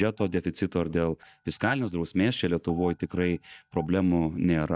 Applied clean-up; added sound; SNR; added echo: neural mask model DeepFilterNet 3.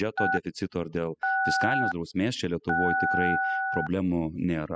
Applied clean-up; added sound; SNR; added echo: classical method spectral subtraction.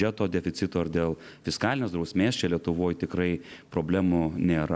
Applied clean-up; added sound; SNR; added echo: none; none; none; none.